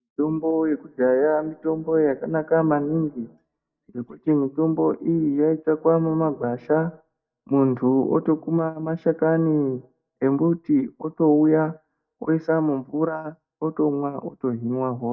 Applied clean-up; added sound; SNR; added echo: neural mask model DeepFilterNet 3.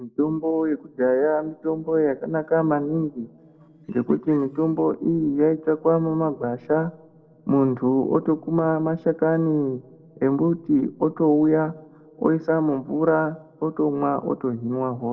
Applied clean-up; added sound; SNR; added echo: neural separator model SepFormer DNS4.